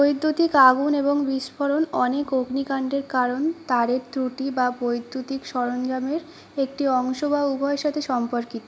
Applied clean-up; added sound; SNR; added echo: none; none; none; none.